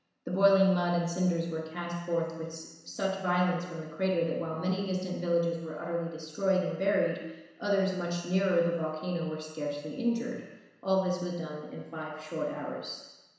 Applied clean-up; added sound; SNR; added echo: none; none; none; reverberation time 1.0 s.